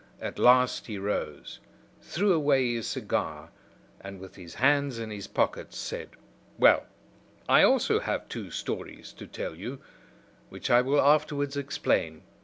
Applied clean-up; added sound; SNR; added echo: none; none; none; none.